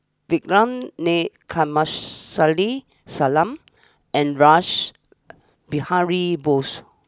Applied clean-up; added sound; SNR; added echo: none; none; none; none.